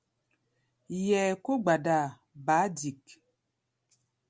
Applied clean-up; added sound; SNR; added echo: none; none; none; none.